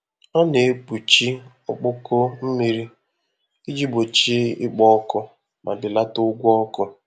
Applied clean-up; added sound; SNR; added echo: none; none; none; none.